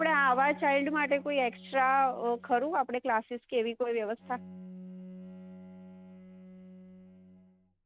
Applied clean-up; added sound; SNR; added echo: none; Bowed string instrument; 18 dB; none.